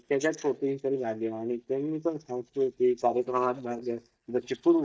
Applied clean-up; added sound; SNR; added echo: neural mask model DeepFilterNet 3.